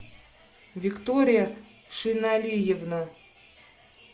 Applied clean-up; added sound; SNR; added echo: none; none; none; none.